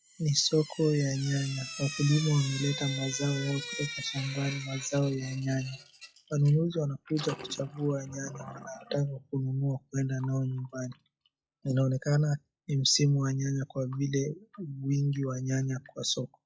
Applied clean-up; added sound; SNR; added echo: classical method log-MMSE.